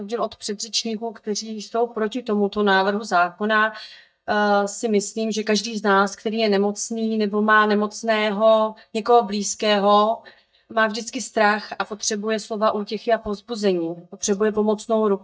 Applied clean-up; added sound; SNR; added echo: neural mask model DeepFilterNet 3.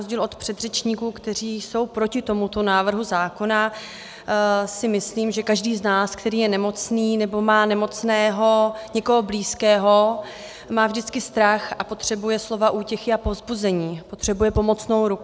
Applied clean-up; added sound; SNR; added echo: none; none; none; none.